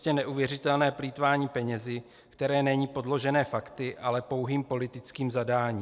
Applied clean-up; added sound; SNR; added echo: none; none; none; none.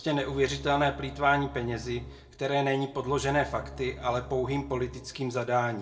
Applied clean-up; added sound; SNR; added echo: none; Bowed string instrument; 15 dB; reverberation time 0.3 s.